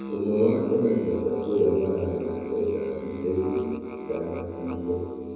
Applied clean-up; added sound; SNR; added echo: none; Musical instrument; 12 dB; reverberation time 2.2 s.